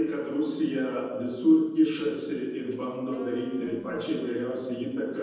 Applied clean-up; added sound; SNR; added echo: none; Wind instrument, woodwind instrument; 20 dB; reverberation time 1.1 s.